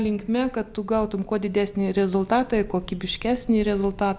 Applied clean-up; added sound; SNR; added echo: none; none; none; none.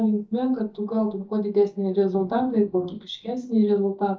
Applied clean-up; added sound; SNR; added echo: neural mask model DeepFilterNet 3.